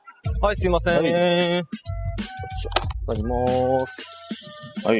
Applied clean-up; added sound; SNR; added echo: classical method spectral subtraction.